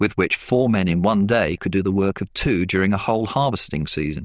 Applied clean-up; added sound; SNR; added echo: neural diffusion model UNIVERSE++.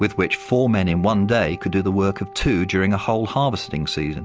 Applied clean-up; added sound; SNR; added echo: none; Wind instrument, woodwind instrument; 20 dB; none.